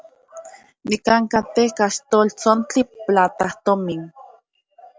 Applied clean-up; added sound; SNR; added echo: none; none; none; none.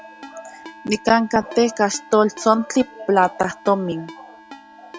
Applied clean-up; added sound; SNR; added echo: none; Musical instrument + Ringtone; 20 dB; none.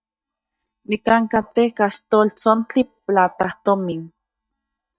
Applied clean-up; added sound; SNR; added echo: neural mask model DeepFilterNet 3.